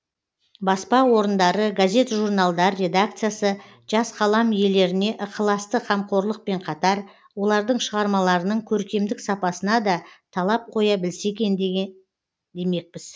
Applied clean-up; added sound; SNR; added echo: none; none; none; none.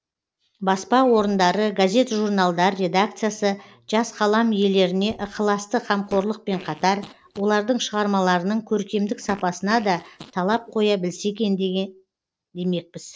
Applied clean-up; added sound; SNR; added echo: neural separator model SepFormer DNS4.